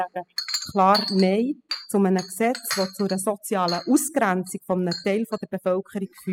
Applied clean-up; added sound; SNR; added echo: classical method spectral subtraction.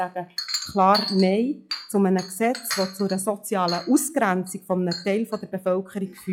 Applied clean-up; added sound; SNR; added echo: classical method log-MMSE.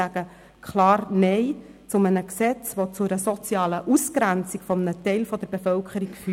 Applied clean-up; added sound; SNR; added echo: none; none; none; none.